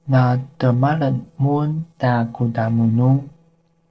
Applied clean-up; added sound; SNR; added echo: neural separator model SepFormer DNS4.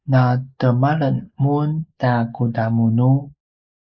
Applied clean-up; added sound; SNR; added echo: neural mask model Resemble Enhance denoiser.